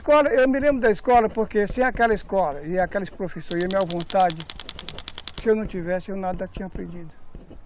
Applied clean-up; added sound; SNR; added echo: none; Writing + Tools; 12 dB; none.